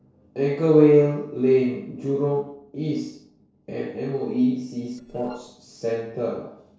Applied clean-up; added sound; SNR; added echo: neural separator model SepFormer DNS4.